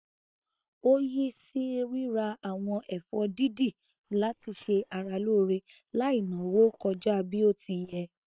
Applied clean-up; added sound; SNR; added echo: neural separator model SepFormer WHAM!.